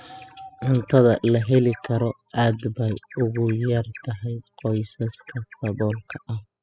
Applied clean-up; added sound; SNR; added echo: classical method spectral subtraction.